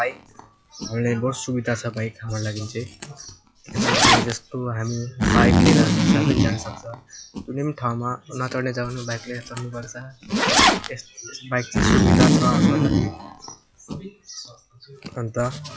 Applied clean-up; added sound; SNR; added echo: classical method log-MMSE.